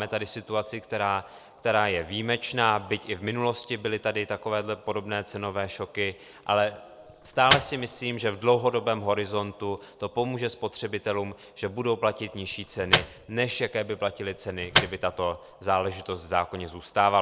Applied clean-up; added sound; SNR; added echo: none; Microwave oven; 2 dB; none.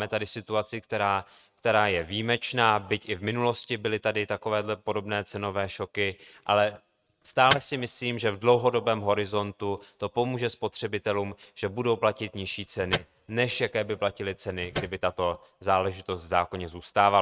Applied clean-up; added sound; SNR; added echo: neural mask model RNNoise.